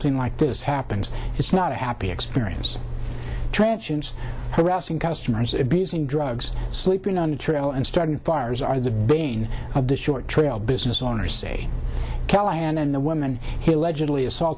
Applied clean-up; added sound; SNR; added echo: none; none; none; none.